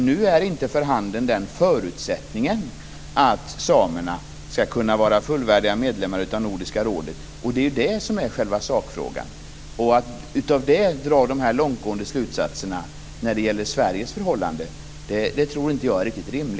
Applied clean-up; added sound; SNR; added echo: none; none; none; none.